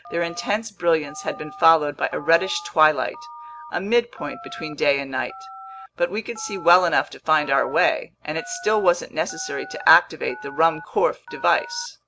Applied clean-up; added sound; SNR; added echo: none; Telephone; 18 dB; none.